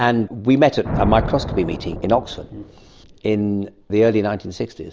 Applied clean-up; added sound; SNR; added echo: none; Thunder; 10 dB; none.